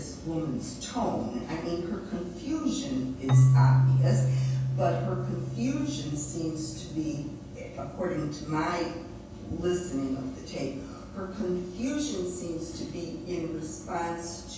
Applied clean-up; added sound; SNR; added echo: none; Keyboard (musical); -2 dB; reverberation time 0.7 s.